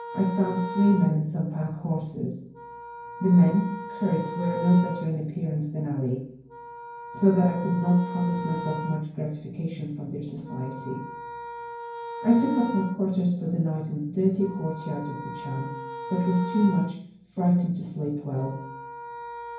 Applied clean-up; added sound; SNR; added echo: none; Wind instrument, woodwind instrument; 12 dB; reverberation time 0.9 s.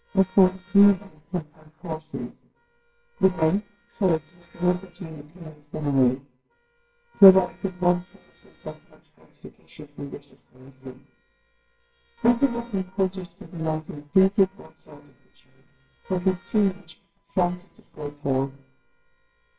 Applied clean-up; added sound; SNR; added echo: neural separator model SepFormer WHAMR!.